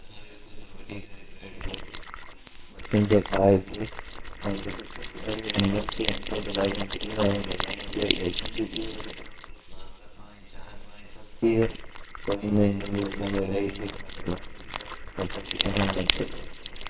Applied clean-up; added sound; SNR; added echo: neural separator model SepFormer WHAMR!.